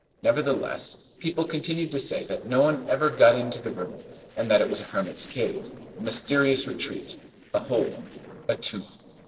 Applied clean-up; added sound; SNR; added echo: neural separator model SepFormer DNS4.